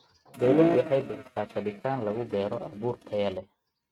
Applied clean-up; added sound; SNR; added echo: neural mask model RNNoise.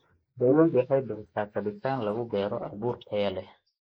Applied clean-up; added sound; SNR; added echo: neural mask model Resemble Enhance denoiser.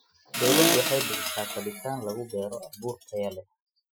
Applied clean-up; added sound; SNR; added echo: classical method Wiener filter.